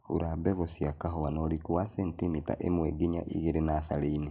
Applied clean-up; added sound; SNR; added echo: neural mask model Resemble Enhance denoiser.